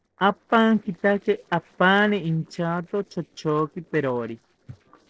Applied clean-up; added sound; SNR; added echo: neural separator model SepFormer DNS4.